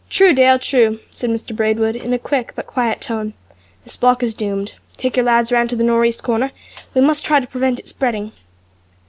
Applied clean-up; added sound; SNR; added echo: none; none; none; none.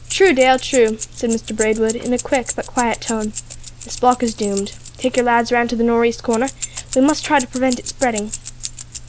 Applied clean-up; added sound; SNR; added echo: none; Keys jangling; 12 dB; none.